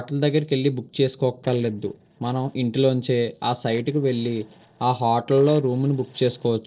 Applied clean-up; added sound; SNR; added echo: neural separator model SepFormer DNS4.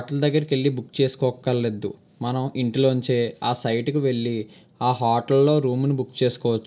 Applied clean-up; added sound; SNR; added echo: none; none; none; none.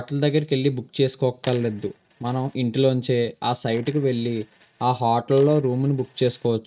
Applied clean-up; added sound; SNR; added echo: neural mask model RNNoise.